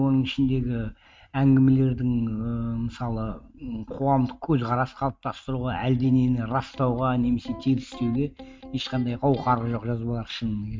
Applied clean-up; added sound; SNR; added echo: neural mask model RNNoise.